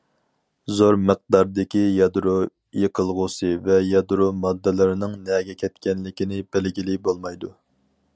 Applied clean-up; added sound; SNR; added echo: none; none; none; none.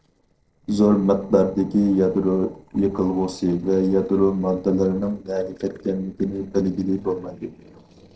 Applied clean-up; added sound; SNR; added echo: neural separator model SepFormer DNS4.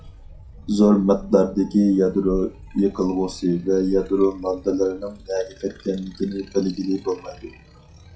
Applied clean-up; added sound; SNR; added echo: classical method WPE with log-MMSE.